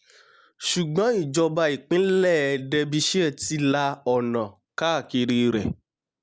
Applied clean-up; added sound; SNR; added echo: none; none; none; none.